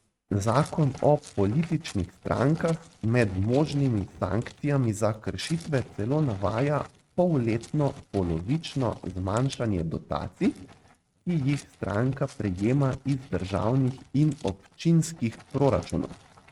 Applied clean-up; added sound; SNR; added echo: neural mask model RNNoise.